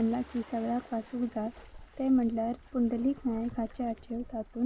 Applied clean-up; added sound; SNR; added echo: none; Waves, surf; 20 dB; none.